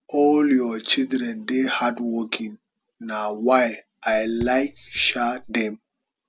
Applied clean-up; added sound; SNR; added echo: none; Raindrop / Drip; 19 dB; none.